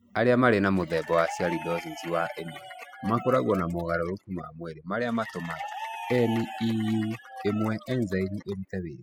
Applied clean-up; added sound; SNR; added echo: classical method spectral subtraction.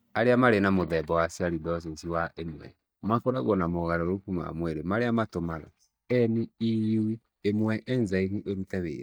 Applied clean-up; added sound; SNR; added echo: neural mask model DeepFilterNet 3.